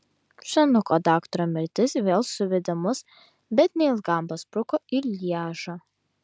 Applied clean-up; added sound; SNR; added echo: none; none; none; none.